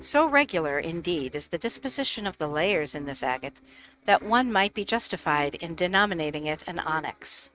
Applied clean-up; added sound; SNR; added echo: neural mask model RNNoise.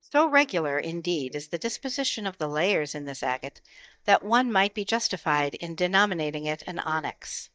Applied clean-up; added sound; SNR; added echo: neural mask model DeepFilterNet 3.